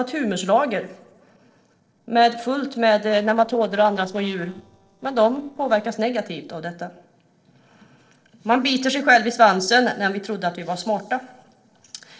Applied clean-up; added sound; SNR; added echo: neural separator model SepFormer DNS4.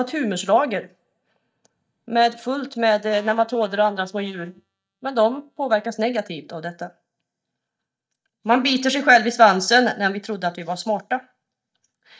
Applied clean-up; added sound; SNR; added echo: neural mask model DeepFilterNet 3.